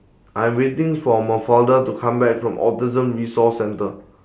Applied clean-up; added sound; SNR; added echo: none; none; none; none.